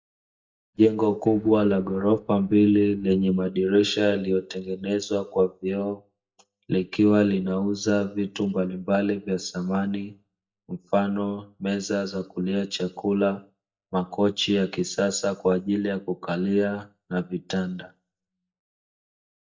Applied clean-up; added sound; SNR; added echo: neural mask model DeepFilterNet 3.